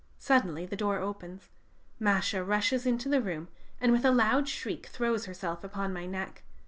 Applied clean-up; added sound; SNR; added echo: none; none; none; none.